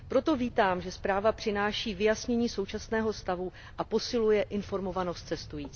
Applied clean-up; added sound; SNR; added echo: none; Wind; 17 dB; none.